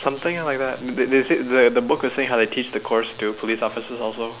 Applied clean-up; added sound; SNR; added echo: none; none; none; none.